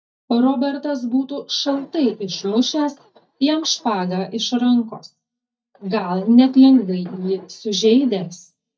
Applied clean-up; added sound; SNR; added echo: neural mask model DeepFilterNet 3.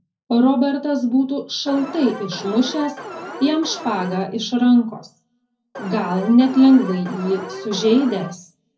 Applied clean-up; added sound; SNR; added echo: none; Alarm; 13 dB; reverberation time 0.4 s.